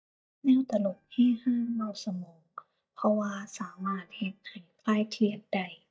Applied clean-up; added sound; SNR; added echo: neural mask model DeepFilterNet 3.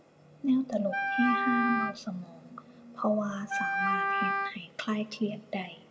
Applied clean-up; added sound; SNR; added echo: none; Wind instrument, woodwind instrument; -2 dB; reverberation time 2.3 s.